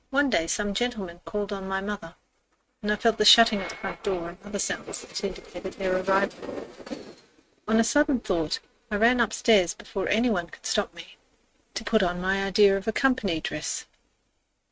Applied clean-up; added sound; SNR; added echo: neural mask model RNNoise.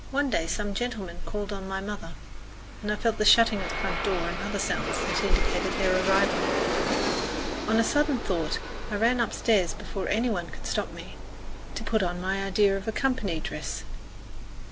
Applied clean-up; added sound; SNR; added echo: none; Aircraft; 7 dB; none.